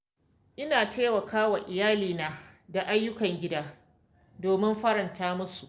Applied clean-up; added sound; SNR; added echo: none; none; none; none.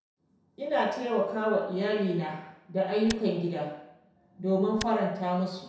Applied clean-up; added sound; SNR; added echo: none; Tick; 12 dB; reverberation time 0.7 s.